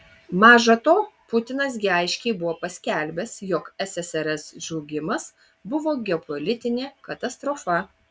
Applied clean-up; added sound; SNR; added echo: none; none; none; none.